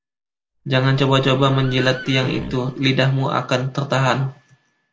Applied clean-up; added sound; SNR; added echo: none; Livestock, farm animals, working animals; 16 dB; none.